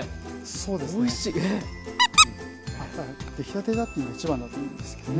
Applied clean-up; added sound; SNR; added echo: none; Squeak; -4 dB; none.